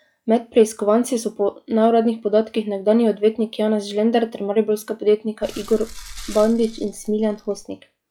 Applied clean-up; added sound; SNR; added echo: classical method log-MMSE.